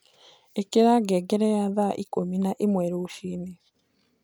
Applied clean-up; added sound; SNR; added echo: none; none; none; none.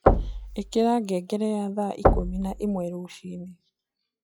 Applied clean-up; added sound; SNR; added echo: classical method log-MMSE.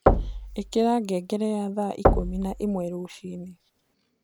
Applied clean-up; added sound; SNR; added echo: none; Knock / Wood / Percussion; -1 dB; none.